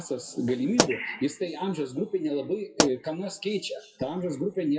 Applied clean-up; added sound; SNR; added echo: classical method WPE with log-MMSE.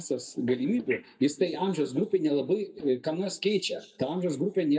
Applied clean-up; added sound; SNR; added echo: neural mask model DeepFilterNet 3.